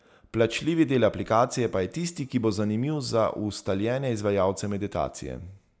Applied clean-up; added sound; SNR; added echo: none; none; none; none.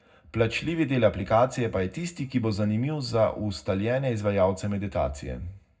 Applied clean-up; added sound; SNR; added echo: none; none; none; reverberation time 0.3 s.